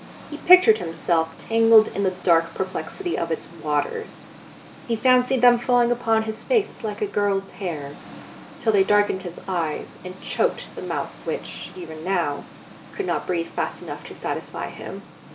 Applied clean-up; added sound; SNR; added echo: none; Engine; 19 dB; none.